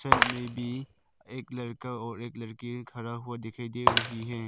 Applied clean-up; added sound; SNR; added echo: none; Shatter; -4 dB; none.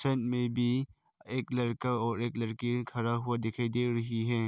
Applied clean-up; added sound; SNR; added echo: none; none; none; none.